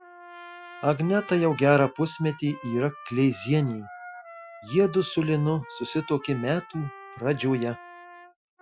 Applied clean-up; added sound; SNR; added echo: classical method Wiener filter.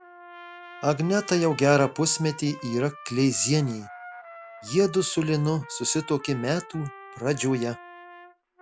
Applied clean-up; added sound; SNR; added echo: none; Trumpet; 18 dB; none.